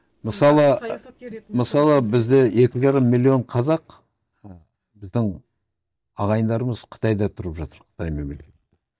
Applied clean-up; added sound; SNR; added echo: neural mask model DeepFilterNet 3.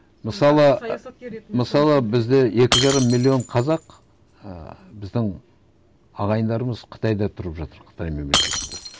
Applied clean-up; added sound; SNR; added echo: none; Shatter; 10 dB; none.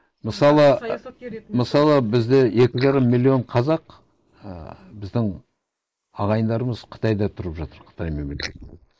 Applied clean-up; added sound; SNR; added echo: neural mask model Resemble Enhance denoiser.